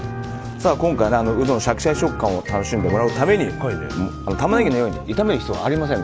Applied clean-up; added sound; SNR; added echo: none; Piano; 14 dB; none.